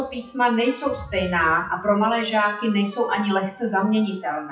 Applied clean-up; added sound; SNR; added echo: classical method WPE with log-MMSE.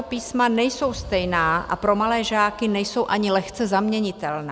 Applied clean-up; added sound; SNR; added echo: none; none; none; none.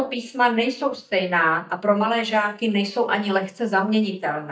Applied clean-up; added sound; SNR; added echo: neural mask model DeepFilterNet 3.